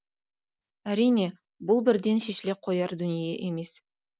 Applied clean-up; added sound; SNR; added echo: none; none; none; none.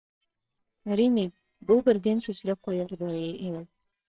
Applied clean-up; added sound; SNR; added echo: neural separator model SepFormer WHAMR!.